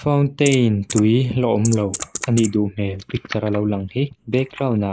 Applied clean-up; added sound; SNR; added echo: neural mask model Resemble Enhance denoiser.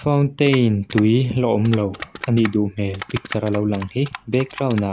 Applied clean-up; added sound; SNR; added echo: none; Typing; 11 dB; none.